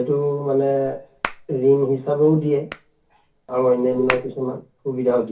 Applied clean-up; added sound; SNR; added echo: none; Hands; 15 dB; reverberation time 0.3 s.